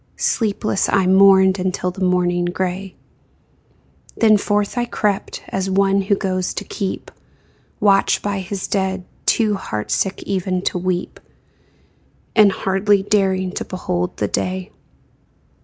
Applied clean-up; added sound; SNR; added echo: none; none; none; none.